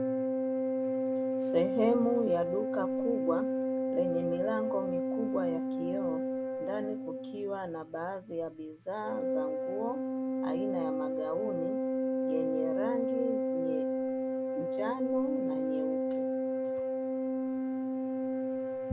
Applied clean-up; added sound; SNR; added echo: none; Organ; -4 dB; none.